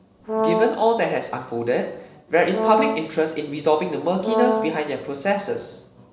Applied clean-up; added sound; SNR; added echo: none; Brass instrument; 1 dB; none.